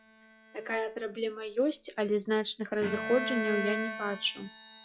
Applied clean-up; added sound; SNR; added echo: classical method log-MMSE.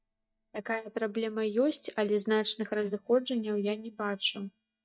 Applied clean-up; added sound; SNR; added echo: neural mask model DeepFilterNet 3.